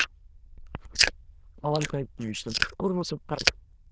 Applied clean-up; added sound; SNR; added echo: neural diffusion model UNIVERSE++.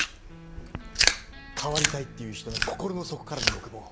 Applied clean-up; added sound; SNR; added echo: none; Chewing, mastication; -5 dB; none.